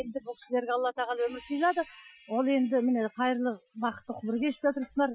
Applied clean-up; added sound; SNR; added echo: classical method Wiener filter.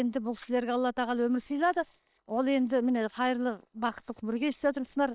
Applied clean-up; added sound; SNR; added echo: neural separator model SepFormer WHAM!.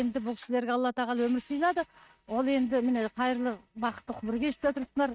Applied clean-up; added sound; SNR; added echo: neural mask model RNNoise.